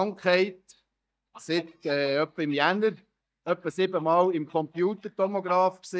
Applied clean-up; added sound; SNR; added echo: neural mask model DeepFilterNet 3.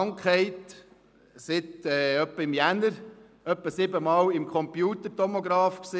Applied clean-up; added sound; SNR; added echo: none; none; none; none.